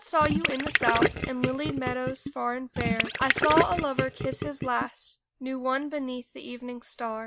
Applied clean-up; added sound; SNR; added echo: none; Gurgling; -1 dB; none.